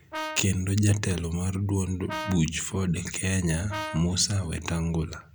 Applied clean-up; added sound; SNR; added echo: none; Brass instrument; 11 dB; none.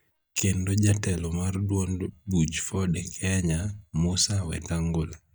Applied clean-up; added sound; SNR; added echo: neural mask model DeepFilterNet 3.